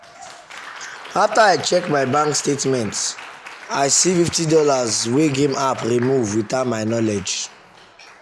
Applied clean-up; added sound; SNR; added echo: none; Applause; 17 dB; none.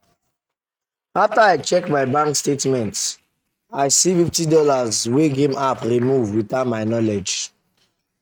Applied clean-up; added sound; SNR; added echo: neural mask model RNNoise.